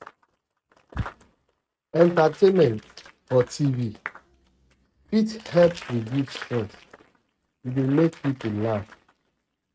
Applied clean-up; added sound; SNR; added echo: neural mask model RNNoise.